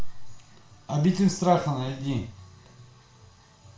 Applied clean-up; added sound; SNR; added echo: none; none; none; reverberation time 0.4 s.